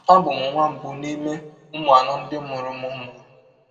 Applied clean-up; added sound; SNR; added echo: none; none; none; reverberation time 1.5 s.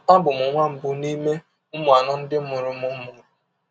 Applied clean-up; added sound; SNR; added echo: none; none; none; none.